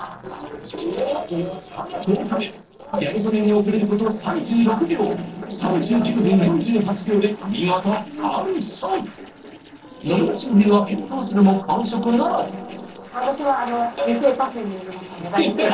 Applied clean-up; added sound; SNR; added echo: neural separator model SepFormer DNS4.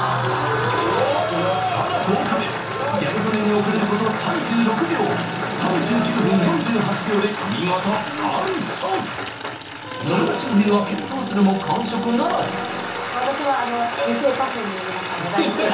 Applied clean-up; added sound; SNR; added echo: none; Water tap, faucet / Liquid; 14 dB; reverberation time 0.8 s.